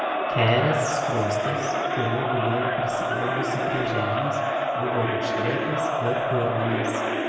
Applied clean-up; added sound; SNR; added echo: none; Crowd; -3 dB; reverberation time 1.2 s.